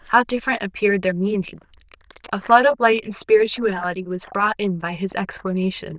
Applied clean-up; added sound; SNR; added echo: neural diffusion model UNIVERSE++.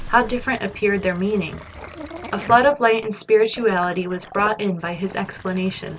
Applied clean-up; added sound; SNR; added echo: none; Explosion + Sink (filling or washing); 16 dB; none.